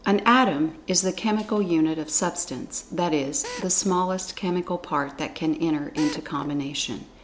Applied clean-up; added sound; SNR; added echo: none; Drill; 14 dB; none.